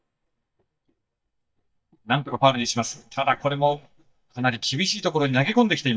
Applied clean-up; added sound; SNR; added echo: neural mask model DeepFilterNet 3.